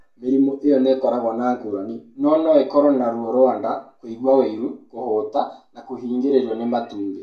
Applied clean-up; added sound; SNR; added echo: none; none; none; reverberation time 0.3 s.